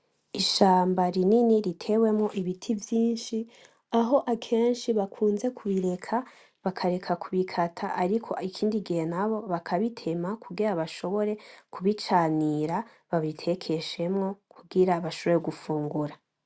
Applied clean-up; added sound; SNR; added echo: none; none; none; none.